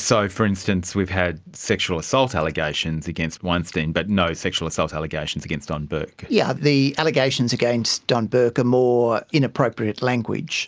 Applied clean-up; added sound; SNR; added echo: none; none; none; none.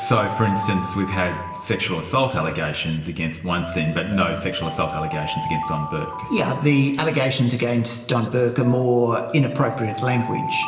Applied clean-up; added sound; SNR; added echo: none; Alarm; 10 dB; reverberation time 1.2 s.